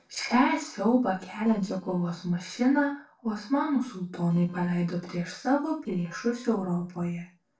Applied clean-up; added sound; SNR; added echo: neural separator model SepFormer DNS4.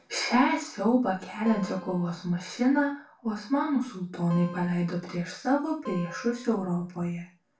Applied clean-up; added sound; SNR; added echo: none; Acoustic guitar; 17 dB; reverberation time 0.3 s.